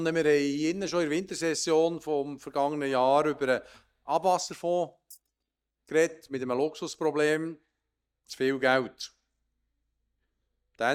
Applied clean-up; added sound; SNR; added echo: neural mask model DeepFilterNet 3.